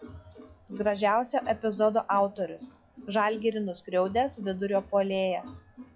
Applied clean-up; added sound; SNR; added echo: classical method log-MMSE.